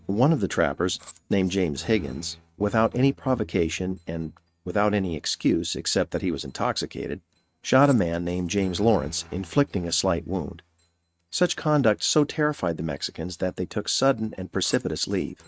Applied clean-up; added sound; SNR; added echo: neural mask model RNNoise.